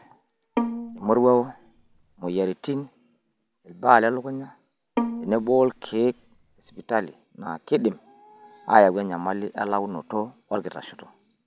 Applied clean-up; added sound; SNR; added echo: none; Bowed string instrument; 8 dB; none.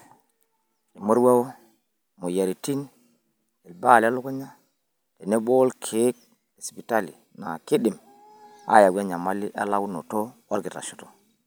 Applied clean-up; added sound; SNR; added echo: none; none; none; none.